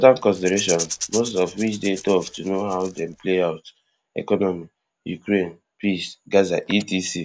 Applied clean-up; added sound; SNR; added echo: none; Rattle / Rattle (instrument); 11 dB; none.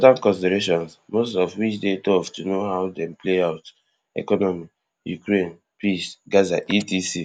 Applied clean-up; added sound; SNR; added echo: none; none; none; none.